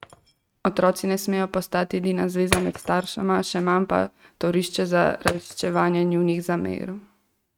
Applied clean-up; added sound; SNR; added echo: neural mask model RNNoise.